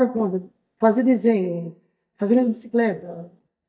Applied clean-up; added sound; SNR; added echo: neural mask model DeepFilterNet 3.